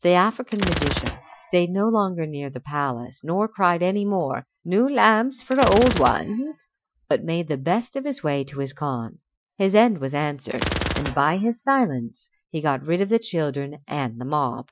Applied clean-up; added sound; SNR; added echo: classical method Wiener filter.